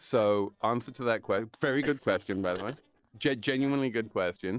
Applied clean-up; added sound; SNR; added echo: neural separator model SepFormer DNS4.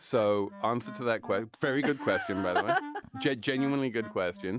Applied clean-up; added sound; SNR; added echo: none; Wind instrument, woodwind instrument; 16 dB; none.